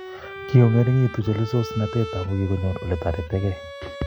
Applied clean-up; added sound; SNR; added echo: none; Bowed string instrument; 13 dB; none.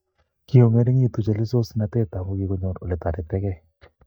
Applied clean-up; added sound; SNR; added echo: neural mask model DeepFilterNet 3.